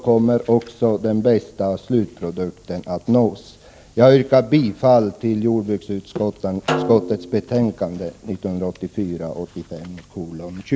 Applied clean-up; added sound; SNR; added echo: none; Snare drum; 9 dB; none.